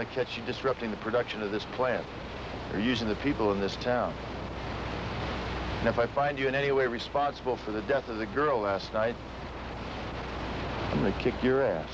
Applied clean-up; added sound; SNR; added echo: none; none; none; none.